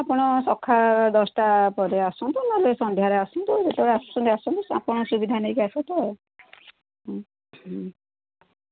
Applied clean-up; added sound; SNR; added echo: none; none; none; none.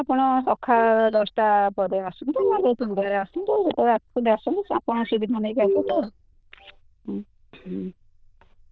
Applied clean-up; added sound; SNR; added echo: neural diffusion model UNIVERSE++.